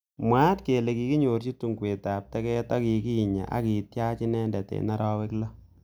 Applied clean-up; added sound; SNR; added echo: none; none; none; none.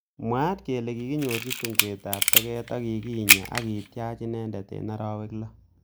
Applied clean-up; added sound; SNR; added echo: none; Camera; -5 dB; none.